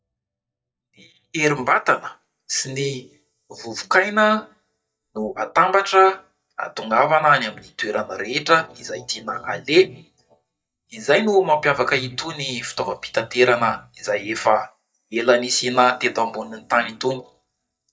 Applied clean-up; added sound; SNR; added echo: neural mask model DeepFilterNet 3.